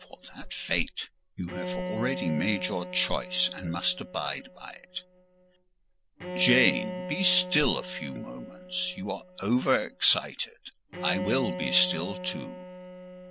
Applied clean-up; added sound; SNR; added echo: none; Bowed string instrument; 8 dB; none.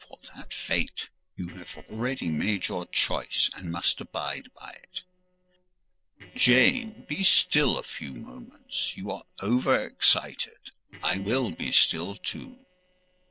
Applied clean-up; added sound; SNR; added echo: neural separator model SepFormer DNS4.